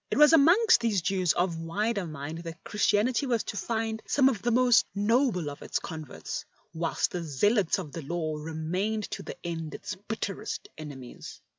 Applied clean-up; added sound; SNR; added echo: none; none; none; none.